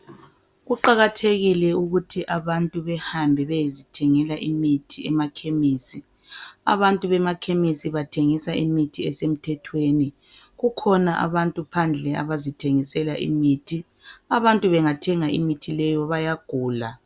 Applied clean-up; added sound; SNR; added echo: none; none; none; none.